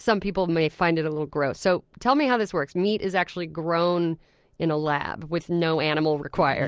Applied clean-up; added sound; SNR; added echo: none; none; none; none.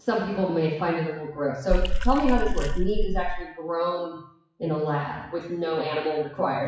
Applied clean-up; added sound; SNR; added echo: classical method WPE with log-MMSE.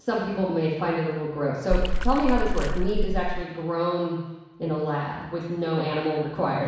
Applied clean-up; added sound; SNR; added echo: none; Water / Splash, splatter; -3 dB; reverberation time 1.1 s.